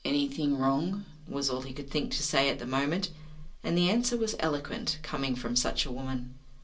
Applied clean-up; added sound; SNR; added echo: none; none; none; reverberation time 0.2 s.